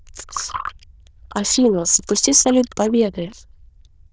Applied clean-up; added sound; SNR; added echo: neural diffusion model UNIVERSE++.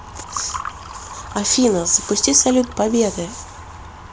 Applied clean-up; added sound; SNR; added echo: none; Fill (with liquid) / Water; 17 dB; none.